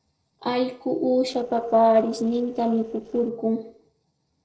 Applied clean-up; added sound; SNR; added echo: neural separator model SepFormer DNS4.